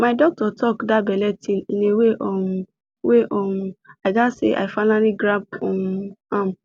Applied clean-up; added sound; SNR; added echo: none; none; none; none.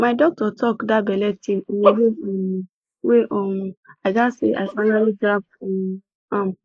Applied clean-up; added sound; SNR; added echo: neural mask model Resemble Enhance denoiser.